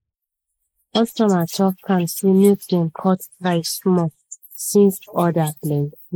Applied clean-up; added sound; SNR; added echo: neural mask model Resemble Enhance denoiser.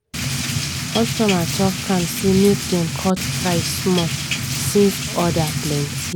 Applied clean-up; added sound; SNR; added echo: none; Drip / Rain; 3 dB; none.